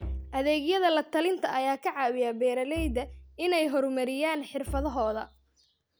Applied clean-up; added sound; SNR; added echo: none; Bowed string instrument; 12 dB; none.